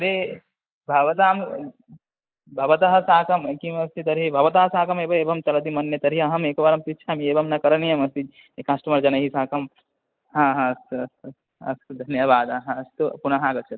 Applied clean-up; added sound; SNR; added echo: neural mask model Resemble Enhance denoiser.